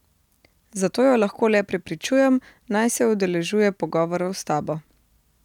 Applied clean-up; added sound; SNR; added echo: none; none; none; none.